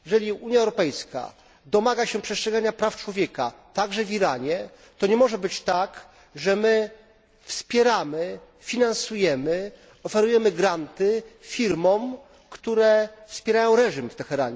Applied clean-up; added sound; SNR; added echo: none; none; none; none.